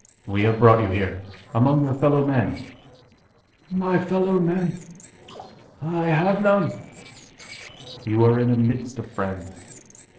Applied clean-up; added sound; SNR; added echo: neural separator model SepFormer DNS4.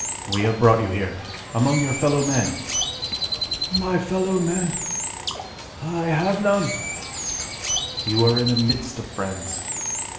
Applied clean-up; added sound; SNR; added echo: none; Bird; 5 dB; reverberation time 0.7 s.